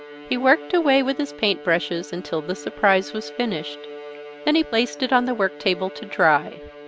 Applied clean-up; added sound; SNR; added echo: none; Bowed string instrument; 16 dB; none.